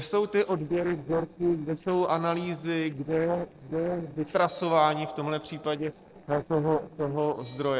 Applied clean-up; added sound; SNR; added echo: neural separator model SepFormer DNS4.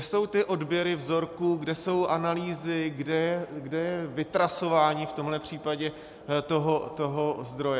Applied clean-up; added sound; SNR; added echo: none; none; none; none.